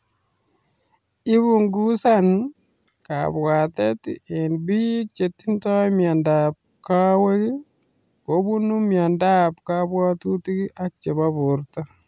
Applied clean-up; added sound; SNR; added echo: none; none; none; none.